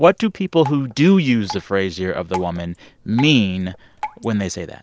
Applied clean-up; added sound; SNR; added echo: none; Drip; 17 dB; none.